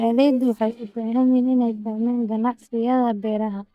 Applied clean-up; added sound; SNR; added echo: neural mask model DeepFilterNet 3.